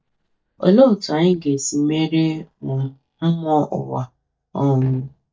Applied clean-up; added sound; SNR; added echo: neural mask model DeepFilterNet 3.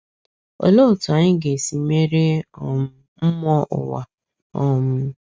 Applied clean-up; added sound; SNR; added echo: none; none; none; none.